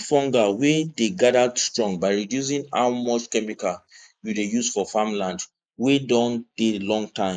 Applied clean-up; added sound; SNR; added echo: neural mask model Resemble Enhance denoiser.